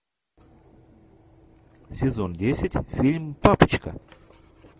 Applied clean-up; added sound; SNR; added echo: none; none; none; none.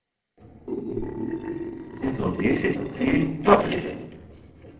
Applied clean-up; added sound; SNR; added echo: neural separator model SepFormer DNS4.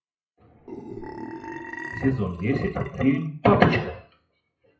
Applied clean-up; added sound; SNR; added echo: classical method WPE with log-MMSE.